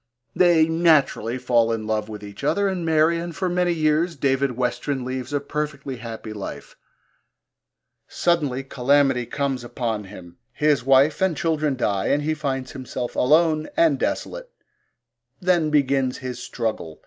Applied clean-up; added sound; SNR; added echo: none; none; none; none.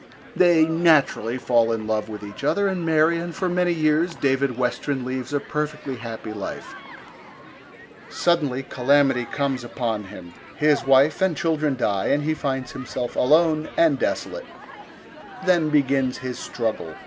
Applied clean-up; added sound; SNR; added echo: none; Human group actions; 18 dB; none.